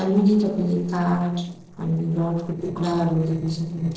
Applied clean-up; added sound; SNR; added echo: neural separator model SepFormer DNS4.